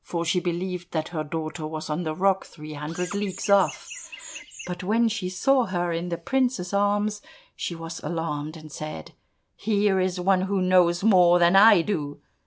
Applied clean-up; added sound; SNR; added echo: none; Chirp, tweet + Drill; 14 dB; none.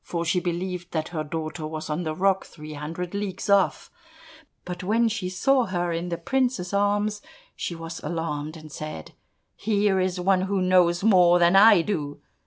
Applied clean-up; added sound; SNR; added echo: none; none; none; none.